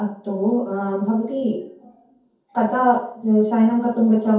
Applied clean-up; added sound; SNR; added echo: none; none; none; reverberation time 0.6 s.